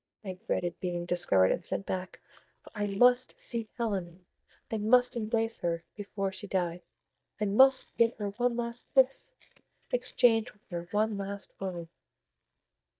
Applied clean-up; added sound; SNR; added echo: neural mask model DeepFilterNet 3.